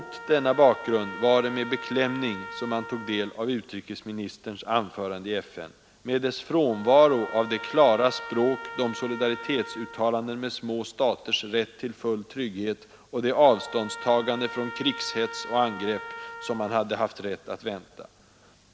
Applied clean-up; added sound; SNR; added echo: none; Trumpet; 15 dB; none.